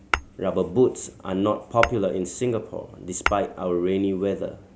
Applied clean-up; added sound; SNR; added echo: none; Tap / Glass; 8 dB; none.